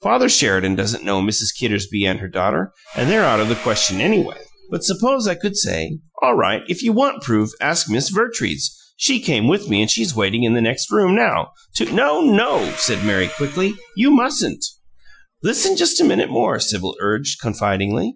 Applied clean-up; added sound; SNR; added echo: classical method Wiener filter.